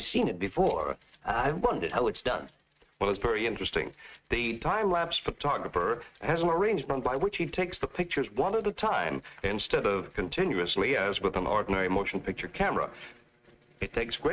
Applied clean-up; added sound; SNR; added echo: neural mask model RNNoise.